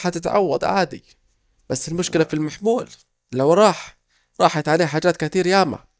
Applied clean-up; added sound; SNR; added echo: neural mask model DeepFilterNet 3.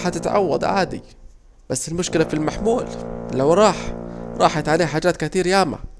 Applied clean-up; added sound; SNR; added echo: none; Brass instrument; 13 dB; none.